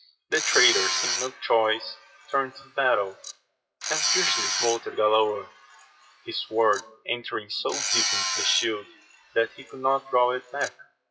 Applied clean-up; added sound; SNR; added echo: classical method WPE with log-MMSE.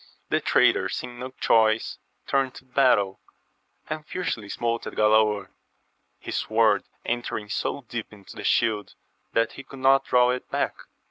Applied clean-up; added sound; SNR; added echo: none; none; none; none.